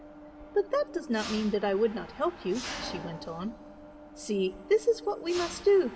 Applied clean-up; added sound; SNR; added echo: none; Mechanisms; 13 dB; reverberation time 1.9 s.